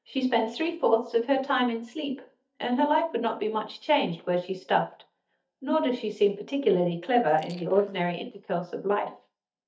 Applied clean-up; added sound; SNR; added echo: neural mask model DeepFilterNet 3.